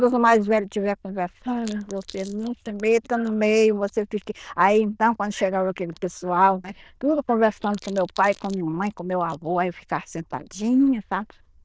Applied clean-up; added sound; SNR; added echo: neural diffusion model UNIVERSE++.